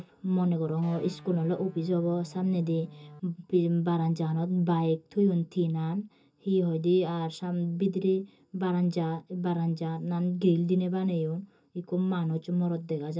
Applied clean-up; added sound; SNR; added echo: none; Electric guitar; 20 dB; reverberation time 0.2 s.